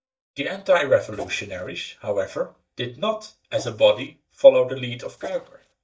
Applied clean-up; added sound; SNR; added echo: neural mask model DeepFilterNet 3.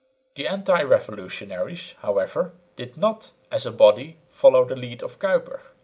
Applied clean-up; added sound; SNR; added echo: none; none; none; none.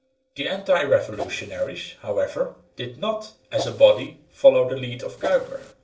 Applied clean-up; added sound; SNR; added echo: neural separator model SepFormer DNS4.